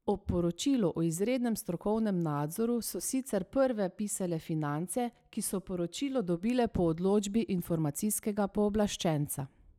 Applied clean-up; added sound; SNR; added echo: none; none; none; none.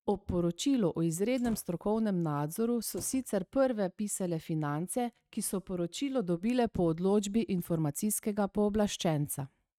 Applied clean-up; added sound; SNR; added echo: neural mask model RNNoise.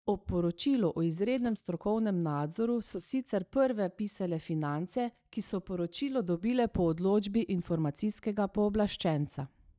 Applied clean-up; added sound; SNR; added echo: neural mask model DeepFilterNet 3.